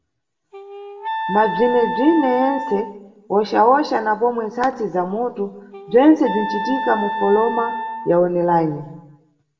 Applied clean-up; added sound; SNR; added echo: none; Wind instrument, woodwind instrument; 8 dB; reverberation time 0.8 s.